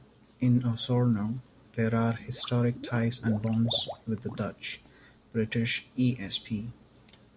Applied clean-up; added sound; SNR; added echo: none; Liquid; 16 dB; none.